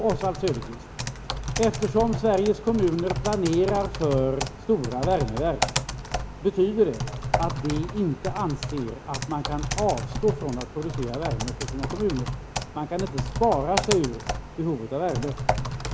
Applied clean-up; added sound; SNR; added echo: none; Typing; 5 dB; none.